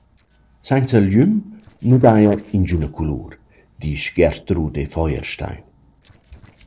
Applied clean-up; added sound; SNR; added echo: neural separator model SepFormer DNS4.